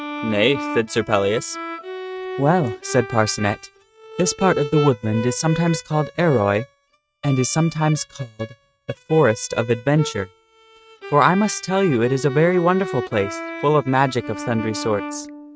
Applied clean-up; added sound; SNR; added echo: neural mask model RNNoise.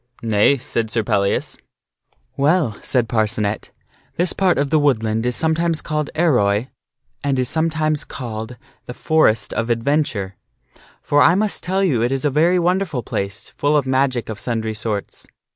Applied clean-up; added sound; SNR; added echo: none; none; none; none.